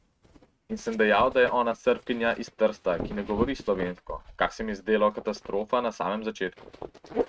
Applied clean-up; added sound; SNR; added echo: neural mask model RNNoise.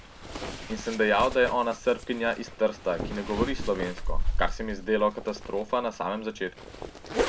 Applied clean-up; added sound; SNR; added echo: none; Zipper (clothing); 4 dB; none.